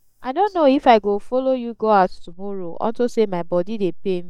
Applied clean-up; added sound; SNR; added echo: neural mask model DeepFilterNet 3.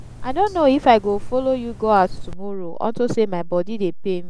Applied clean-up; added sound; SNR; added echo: none; Drip; 8 dB; none.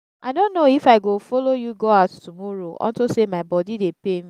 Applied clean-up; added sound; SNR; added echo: none; none; none; none.